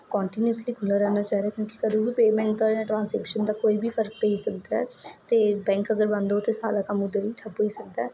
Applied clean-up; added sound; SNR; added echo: none; none; none; none.